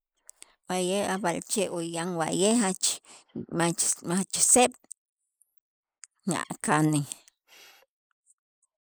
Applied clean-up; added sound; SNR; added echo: neural mask model Resemble Enhance denoiser.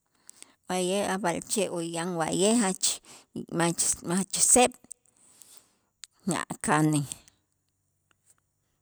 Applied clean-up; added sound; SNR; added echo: none; none; none; none.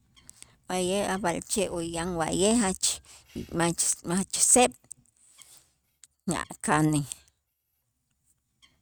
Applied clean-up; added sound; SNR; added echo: neural mask model RNNoise.